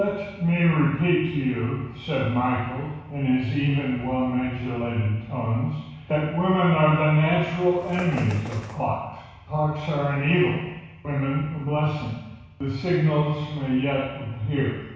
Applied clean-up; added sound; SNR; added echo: none; Bird; 17 dB; reverberation time 1.1 s.